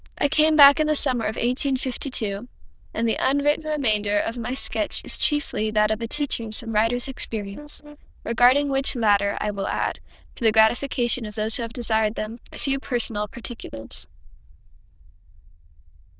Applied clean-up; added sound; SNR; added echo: neural diffusion model UNIVERSE++.